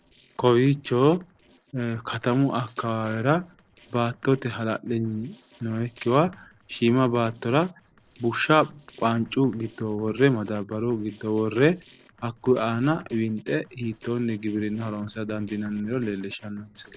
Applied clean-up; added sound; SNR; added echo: neural separator model SepFormer DNS4.